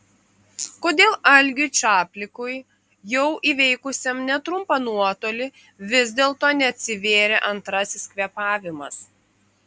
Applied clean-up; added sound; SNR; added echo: none; none; none; none.